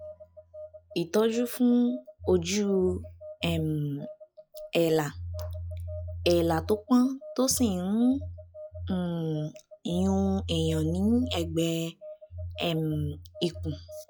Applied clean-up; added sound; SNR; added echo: classical method log-MMSE.